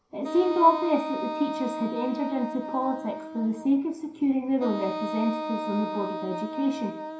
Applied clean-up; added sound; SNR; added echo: none; Wind instrument, woodwind instrument; 7 dB; reverberation time 0.5 s.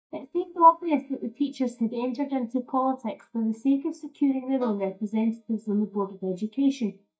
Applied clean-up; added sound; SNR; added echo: neural mask model DeepFilterNet 3.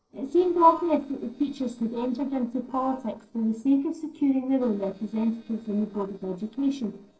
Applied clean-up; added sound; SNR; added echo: neural separator model SepFormer DNS4.